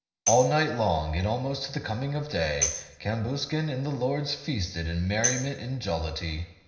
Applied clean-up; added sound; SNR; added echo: none; Tambourine; 7 dB; reverberation time 0.9 s.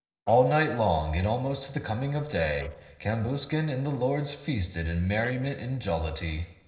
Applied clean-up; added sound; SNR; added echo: neural separator model SepFormer DNS4.